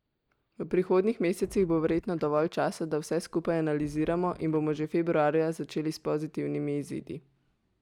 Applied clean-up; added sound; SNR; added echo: neural mask model DeepFilterNet 3.